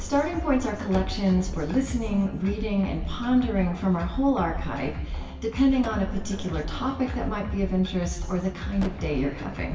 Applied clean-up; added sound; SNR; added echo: none; Gunshot, gunfire; 18 dB; reverberation time 1.0 s.